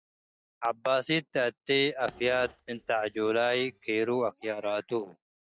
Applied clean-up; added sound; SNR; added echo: neural mask model DeepFilterNet 3.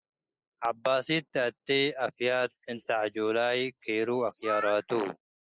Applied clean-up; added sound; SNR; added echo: neural mask model Resemble Enhance denoiser.